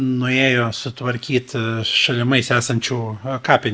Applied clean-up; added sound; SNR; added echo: none; none; none; none.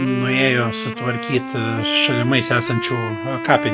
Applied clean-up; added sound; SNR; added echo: none; Wind instrument, woodwind instrument; 6 dB; none.